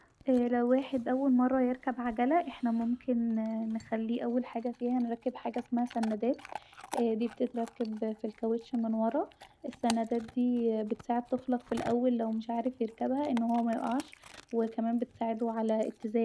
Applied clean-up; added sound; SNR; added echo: none; Chewing, mastication / Dog; 20 dB; none.